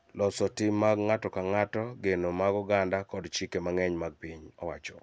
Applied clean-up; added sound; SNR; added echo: none; none; none; none.